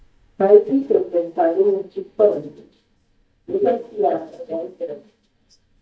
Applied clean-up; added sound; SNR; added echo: neural mask model DeepFilterNet 3.